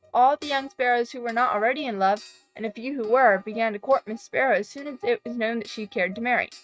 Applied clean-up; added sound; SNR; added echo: neural mask model RNNoise.